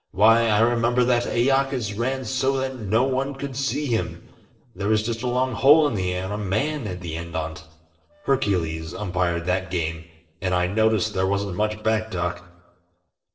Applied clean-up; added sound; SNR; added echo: neural separator model SepFormer DNS4.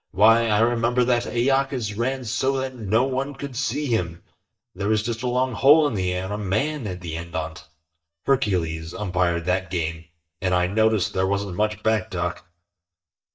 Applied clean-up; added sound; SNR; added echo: neural mask model DeepFilterNet 3.